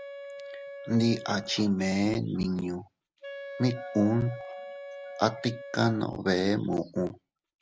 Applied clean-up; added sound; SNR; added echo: none; Wind instrument, woodwind instrument; 14 dB; none.